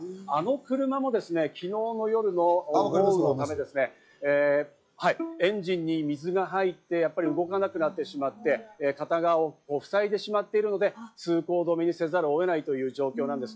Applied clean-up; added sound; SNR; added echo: classical method log-MMSE.